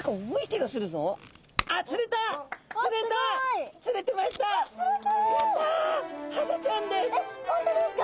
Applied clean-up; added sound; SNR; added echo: none; Packing tape, duct tape; 15 dB; none.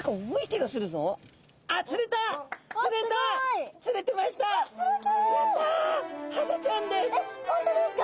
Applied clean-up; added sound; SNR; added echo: none; none; none; none.